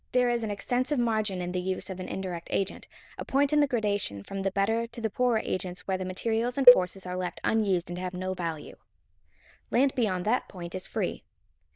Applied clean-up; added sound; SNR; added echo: neural diffusion model UNIVERSE++.